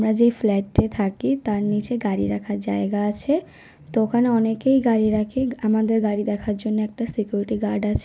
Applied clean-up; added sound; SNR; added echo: none; none; none; none.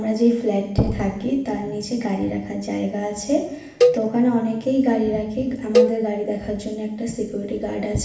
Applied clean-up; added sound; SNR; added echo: none; Cowbell; 1 dB; reverberation time 0.8 s.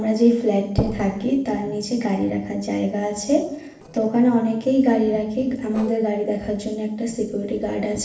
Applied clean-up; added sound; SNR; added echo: neural separator model SepFormer DNS4.